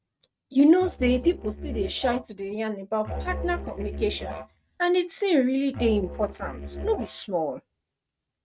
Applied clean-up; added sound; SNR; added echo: neural mask model RNNoise.